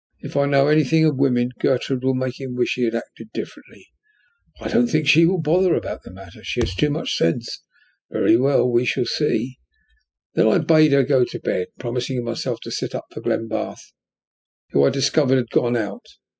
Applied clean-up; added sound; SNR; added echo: classical method spectral subtraction.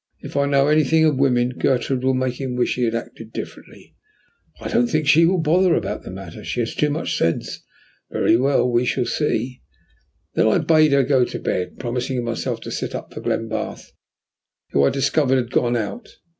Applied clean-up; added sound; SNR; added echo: none; none; none; none.